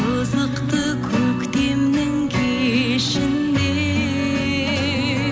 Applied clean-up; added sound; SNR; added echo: none; none; none; none.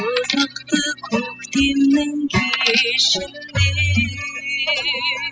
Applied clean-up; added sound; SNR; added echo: classical method spectral subtraction.